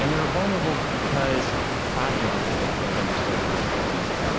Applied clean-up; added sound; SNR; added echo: none; Water; -5 dB; none.